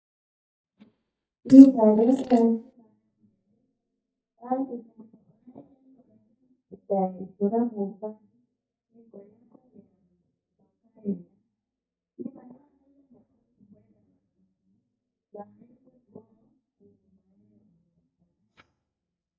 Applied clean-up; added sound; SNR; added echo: neural mask model DeepFilterNet 3.